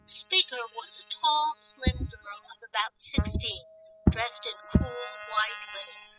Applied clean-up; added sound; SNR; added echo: classical method spectral subtraction.